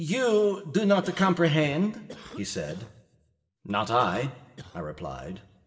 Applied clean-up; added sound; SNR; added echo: none; Cough; 19 dB; reverberation time 0.9 s.